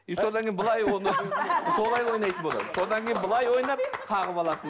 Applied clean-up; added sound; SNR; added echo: none; none; none; none.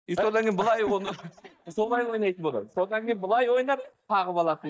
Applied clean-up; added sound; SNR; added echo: neural mask model DeepFilterNet 3.